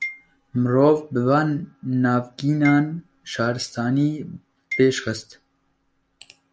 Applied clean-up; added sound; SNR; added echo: none; Marimba, xylophone; 16 dB; none.